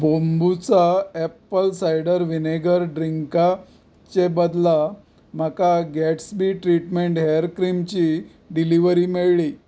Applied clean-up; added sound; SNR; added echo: none; none; none; none.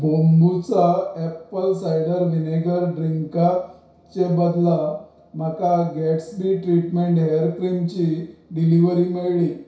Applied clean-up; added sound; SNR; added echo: none; none; none; reverberation time 0.6 s.